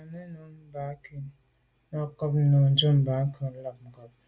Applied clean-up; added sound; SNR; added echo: none; none; none; none.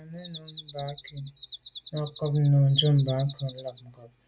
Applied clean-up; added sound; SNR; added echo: none; Bird vocalization, bird call, bird song; 18 dB; none.